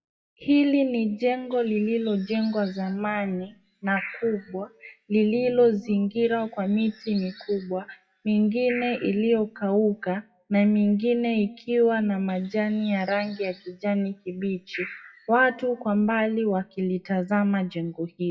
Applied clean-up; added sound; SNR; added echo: classical method WPE with log-MMSE.